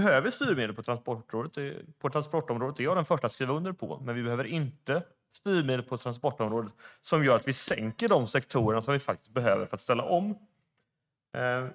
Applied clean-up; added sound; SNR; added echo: neural mask model RNNoise.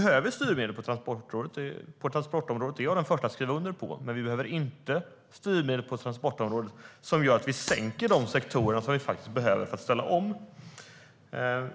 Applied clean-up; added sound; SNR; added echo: none; Shatter; 16 dB; none.